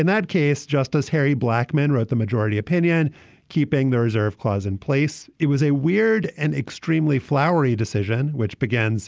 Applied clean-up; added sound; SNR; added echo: none; none; none; none.